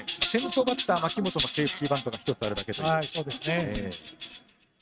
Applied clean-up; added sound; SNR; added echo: neural mask model RNNoise.